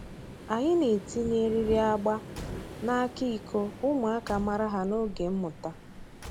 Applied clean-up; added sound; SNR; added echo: none; Slam / Truck / Car + Waves, surf; 12 dB; none.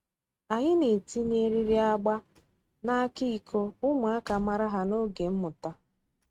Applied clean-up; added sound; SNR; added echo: neural mask model RNNoise.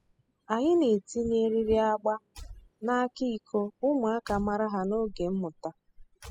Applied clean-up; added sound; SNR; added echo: classical method spectral subtraction.